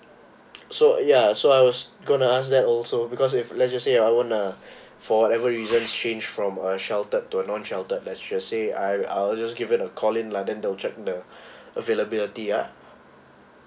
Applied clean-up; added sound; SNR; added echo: none; Sneeze; 18 dB; none.